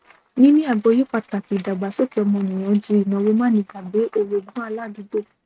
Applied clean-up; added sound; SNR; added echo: neural mask model RNNoise.